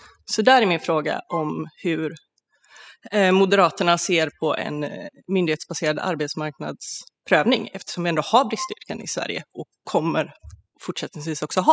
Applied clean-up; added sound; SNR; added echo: classical method spectral subtraction.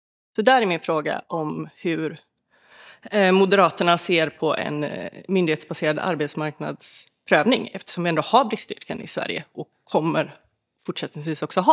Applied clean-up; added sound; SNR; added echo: neural mask model DeepFilterNet 3.